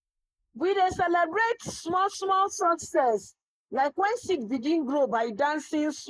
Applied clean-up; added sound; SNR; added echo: neural mask model Resemble Enhance denoiser.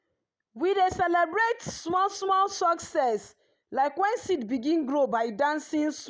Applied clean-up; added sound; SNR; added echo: none; none; none; none.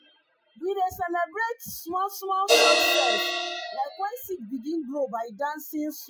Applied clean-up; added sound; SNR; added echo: classical method Wiener filter.